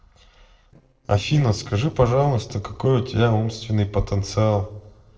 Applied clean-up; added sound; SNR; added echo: neural separator model SepFormer DNS4.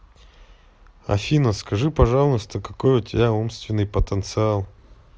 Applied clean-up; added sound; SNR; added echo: none; none; none; none.